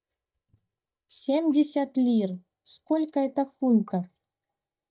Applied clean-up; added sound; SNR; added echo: neural mask model DeepFilterNet 3.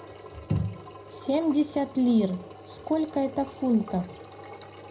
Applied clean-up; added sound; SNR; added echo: none; Engine; 16 dB; reverberation time 0.4 s.